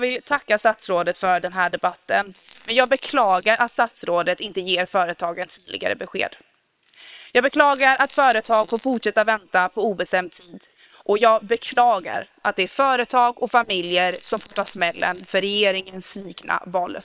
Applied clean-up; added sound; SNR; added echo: neural separator model SepFormer WHAM!.